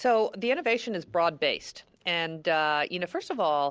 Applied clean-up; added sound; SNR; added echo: none; none; none; none.